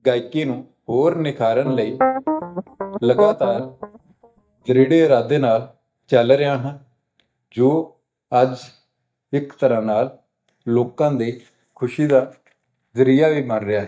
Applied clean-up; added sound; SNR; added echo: neural mask model DeepFilterNet 3.